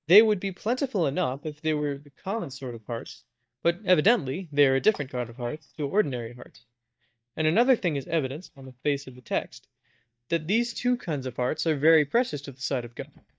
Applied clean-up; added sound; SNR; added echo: neural mask model DeepFilterNet 3.